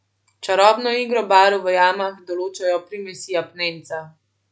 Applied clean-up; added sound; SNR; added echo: none; none; none; none.